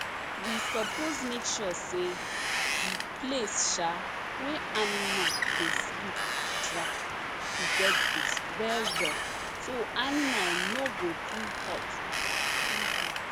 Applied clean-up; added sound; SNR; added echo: none; Wind; -4 dB; none.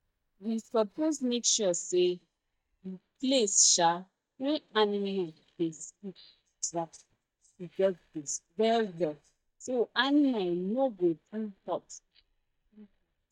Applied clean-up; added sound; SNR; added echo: neural mask model DeepFilterNet 3.